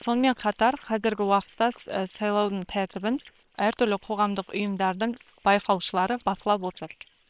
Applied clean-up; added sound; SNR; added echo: neural separator model SepFormer WHAM!.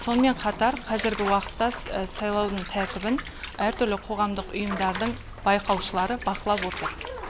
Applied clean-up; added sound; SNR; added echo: none; Bathtub (filling or washing) / Water; 12 dB; none.